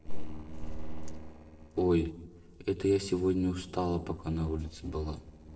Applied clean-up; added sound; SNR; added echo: neural separator model SepFormer DNS4.